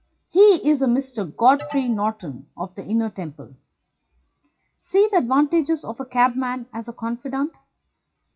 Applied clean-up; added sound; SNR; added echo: classical method WPE with log-MMSE.